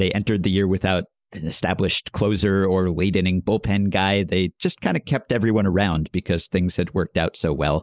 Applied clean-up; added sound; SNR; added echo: none; none; none; none.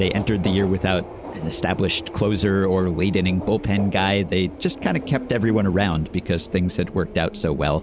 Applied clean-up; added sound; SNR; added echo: none; Subway, metro, underground; 13 dB; none.